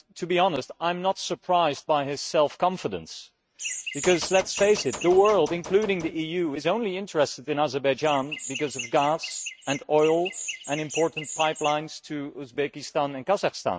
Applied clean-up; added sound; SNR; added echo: neural mask model RNNoise.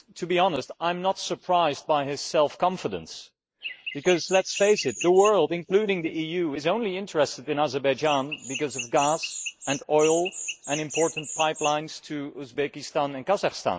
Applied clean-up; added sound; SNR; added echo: neural mask model Resemble Enhance denoiser.